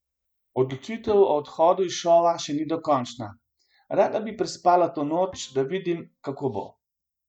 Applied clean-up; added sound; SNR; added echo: neural mask model DeepFilterNet 3.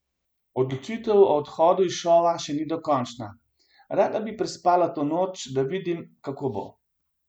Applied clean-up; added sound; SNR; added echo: none; none; none; none.